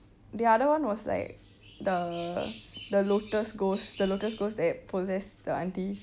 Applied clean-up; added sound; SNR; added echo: none; none; none; none.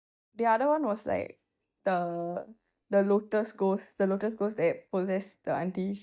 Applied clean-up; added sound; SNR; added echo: neural mask model DeepFilterNet 3.